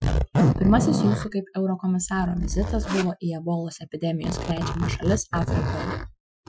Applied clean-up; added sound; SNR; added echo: classical method Wiener filter.